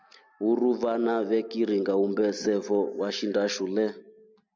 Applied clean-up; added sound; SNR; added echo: none; none; none; none.